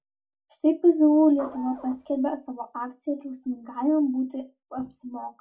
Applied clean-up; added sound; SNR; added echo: none; Printer / Engine; 16 dB; reverberation time 0.2 s.